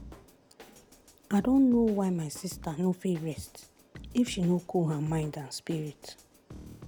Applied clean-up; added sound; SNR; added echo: none; Drum kit; 19 dB; none.